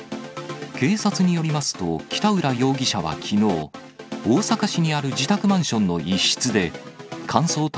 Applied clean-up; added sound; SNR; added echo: none; none; none; none.